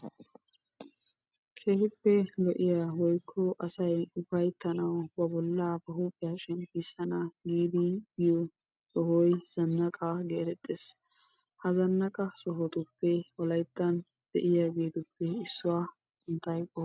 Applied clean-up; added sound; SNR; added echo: none; none; none; none.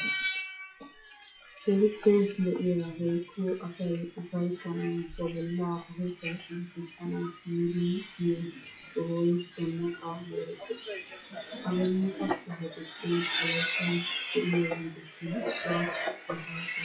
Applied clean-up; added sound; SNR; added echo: classical method WPE with log-MMSE.